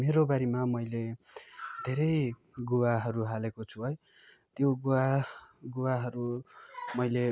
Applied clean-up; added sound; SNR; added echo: none; none; none; none.